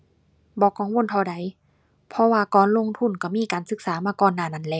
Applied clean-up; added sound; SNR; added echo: none; none; none; none.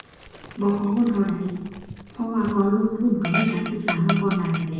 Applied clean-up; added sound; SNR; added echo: none; Dog; 9 dB; reverberation time 1.1 s.